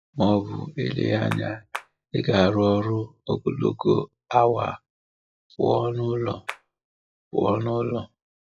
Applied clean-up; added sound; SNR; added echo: classical method log-MMSE.